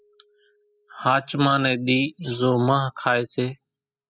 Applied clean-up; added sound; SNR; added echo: classical method spectral subtraction.